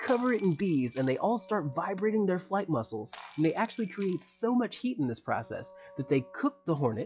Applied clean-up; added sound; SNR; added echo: classical method log-MMSE.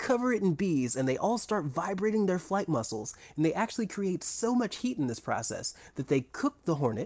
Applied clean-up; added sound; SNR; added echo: none; none; none; none.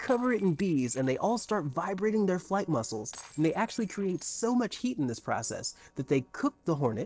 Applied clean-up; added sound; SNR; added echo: neural separator model SepFormer DNS4.